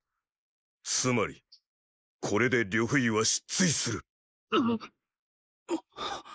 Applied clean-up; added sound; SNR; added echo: neural mask model Resemble Enhance denoiser.